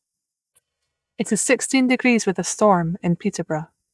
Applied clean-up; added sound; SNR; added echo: neural mask model DeepFilterNet 3.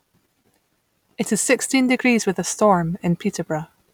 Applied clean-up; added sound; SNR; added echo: none; none; none; none.